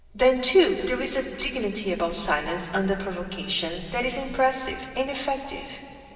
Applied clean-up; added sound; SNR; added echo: none; none; none; reverberation time 2.6 s.